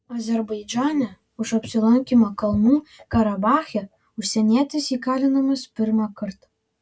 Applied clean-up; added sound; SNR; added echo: none; none; none; none.